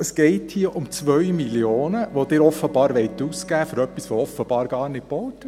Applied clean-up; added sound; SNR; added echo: none; Bowed string instrument; 20 dB; none.